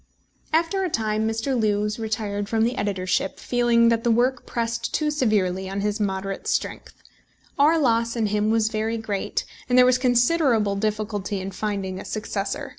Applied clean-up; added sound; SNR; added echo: none; none; none; none.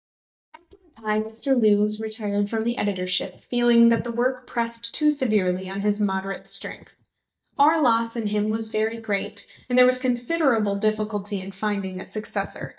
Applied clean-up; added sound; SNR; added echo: neural mask model DeepFilterNet 3.